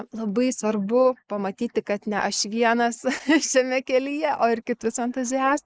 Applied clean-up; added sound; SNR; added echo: neural mask model Resemble Enhance denoiser.